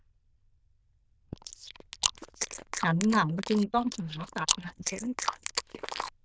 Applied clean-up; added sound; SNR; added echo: neural diffusion model UNIVERSE++.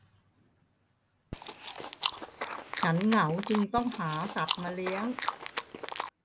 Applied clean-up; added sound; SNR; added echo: none; Chewing, mastication; 1 dB; none.